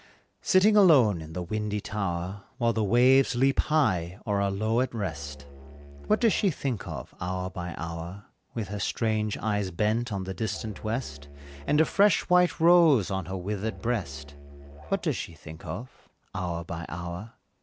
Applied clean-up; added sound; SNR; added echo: none; Musical instrument; 17 dB; none.